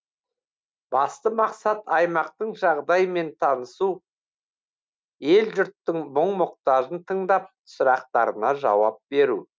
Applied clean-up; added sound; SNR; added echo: none; none; none; none.